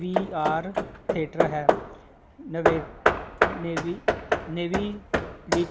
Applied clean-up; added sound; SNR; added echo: none; Hammer / Wood; -4 dB; none.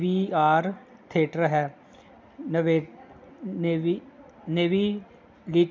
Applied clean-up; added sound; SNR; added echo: none; none; none; none.